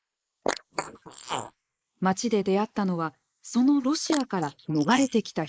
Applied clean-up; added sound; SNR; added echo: neural mask model Resemble Enhance denoiser.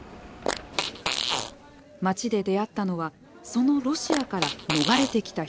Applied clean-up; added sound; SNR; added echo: none; Fart; 3 dB; none.